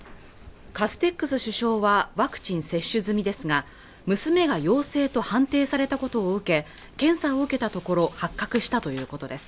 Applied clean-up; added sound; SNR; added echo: none; none; none; none.